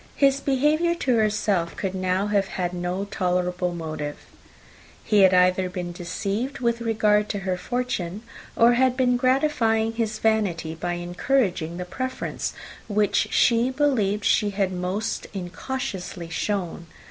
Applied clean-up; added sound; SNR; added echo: none; none; none; none.